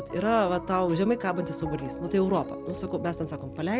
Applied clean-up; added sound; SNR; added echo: none; Piano; 10 dB; none.